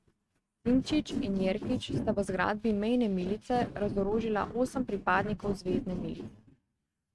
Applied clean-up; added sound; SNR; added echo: neural mask model RNNoise.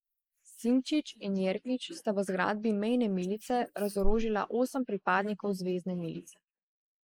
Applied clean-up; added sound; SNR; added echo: neural mask model Resemble Enhance denoiser.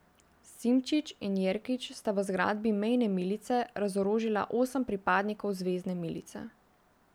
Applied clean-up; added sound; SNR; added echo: none; none; none; none.